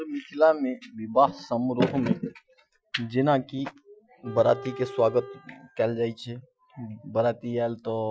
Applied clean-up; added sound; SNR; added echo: classical method Wiener filter.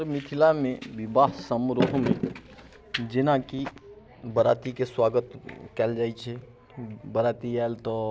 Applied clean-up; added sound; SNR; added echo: none; none; none; none.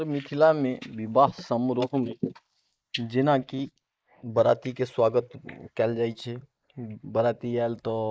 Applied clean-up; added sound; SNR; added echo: neural mask model Resemble Enhance denoiser.